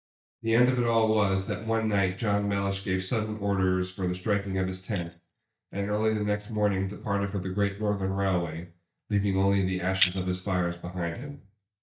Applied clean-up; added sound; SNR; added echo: neural mask model DeepFilterNet 3.